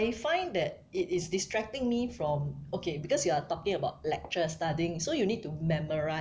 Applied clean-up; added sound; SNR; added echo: none; none; none; none.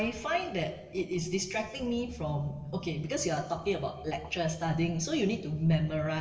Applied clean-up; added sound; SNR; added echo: none; none; none; reverberation time 1.0 s.